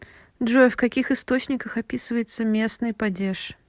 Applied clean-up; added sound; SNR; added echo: none; none; none; none.